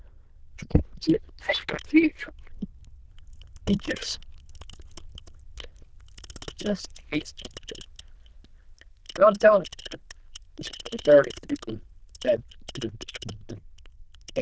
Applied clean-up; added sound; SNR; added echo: neural diffusion model UNIVERSE++.